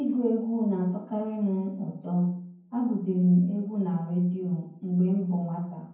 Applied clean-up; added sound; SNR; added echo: none; none; none; reverberation time 0.9 s.